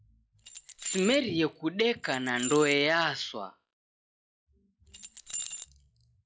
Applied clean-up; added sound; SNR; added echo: classical method log-MMSE.